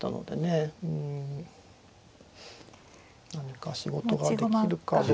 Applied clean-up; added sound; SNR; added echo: none; none; none; none.